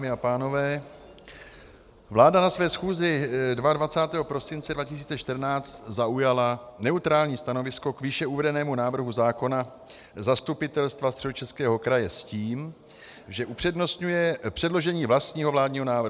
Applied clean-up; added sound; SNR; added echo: none; none; none; none.